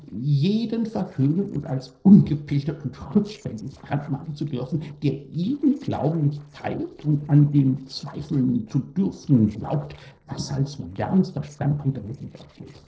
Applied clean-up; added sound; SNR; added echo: neural separator model SepFormer DNS4.